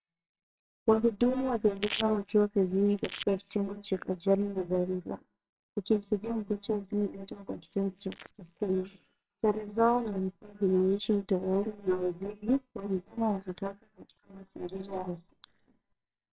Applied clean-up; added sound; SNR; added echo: neural separator model SepFormer WHAMR!.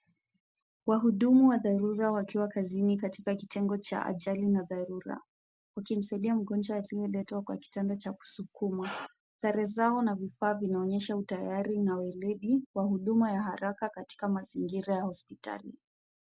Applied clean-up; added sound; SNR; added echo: none; none; none; none.